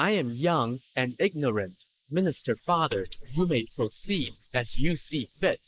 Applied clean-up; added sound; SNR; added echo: neural mask model Resemble Enhance denoiser.